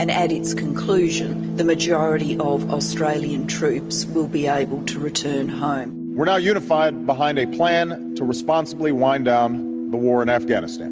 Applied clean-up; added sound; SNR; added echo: none; none; none; none.